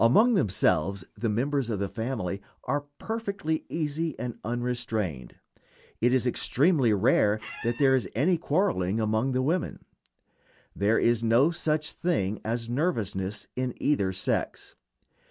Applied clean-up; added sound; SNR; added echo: none; Squeak; 14 dB; none.